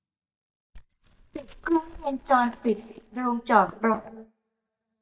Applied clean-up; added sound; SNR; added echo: neural mask model DeepFilterNet 3.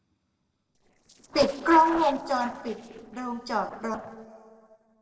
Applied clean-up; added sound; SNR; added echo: neural separator model SepFormer DNS4.